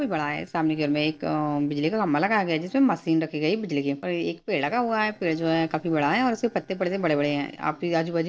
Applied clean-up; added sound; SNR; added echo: neural separator model SepFormer DNS4.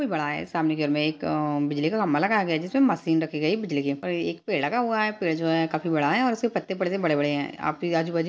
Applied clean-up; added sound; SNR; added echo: none; none; none; none.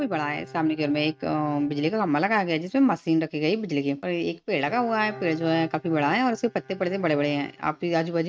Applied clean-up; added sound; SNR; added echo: neural mask model RNNoise.